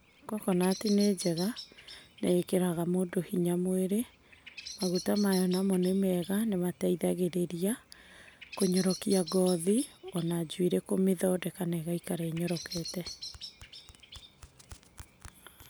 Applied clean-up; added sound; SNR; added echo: none; Bird vocalization, bird call, bird song; 17 dB; none.